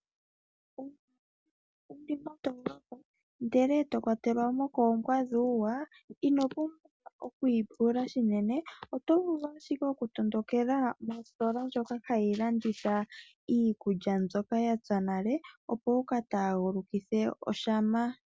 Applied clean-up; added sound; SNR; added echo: none; none; none; none.